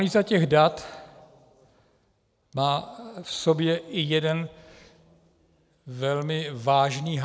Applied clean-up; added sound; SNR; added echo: none; none; none; none.